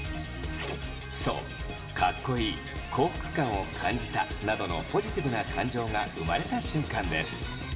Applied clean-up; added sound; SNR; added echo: none; none; none; reverberation time 2.3 s.